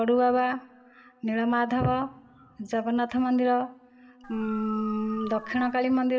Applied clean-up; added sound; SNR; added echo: none; Dog; 13 dB; reverberation time 1.0 s.